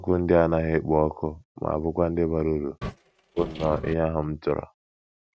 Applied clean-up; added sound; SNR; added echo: neural mask model RNNoise.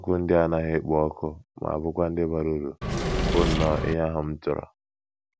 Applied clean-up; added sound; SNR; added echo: none; Engine / Mechanisms; -1 dB; none.